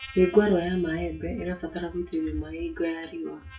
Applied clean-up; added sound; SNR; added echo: classical method WPE with log-MMSE.